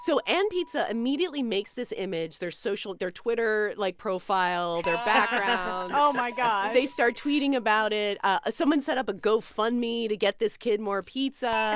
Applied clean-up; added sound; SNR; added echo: none; Dishes, pots, and pans / Chink, clink; 17 dB; none.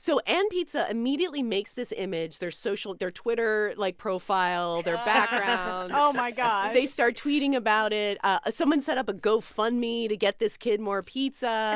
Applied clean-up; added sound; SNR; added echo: none; none; none; none.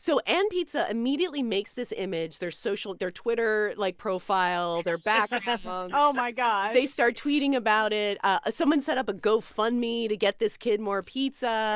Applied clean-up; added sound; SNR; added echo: neural mask model Resemble Enhance denoiser.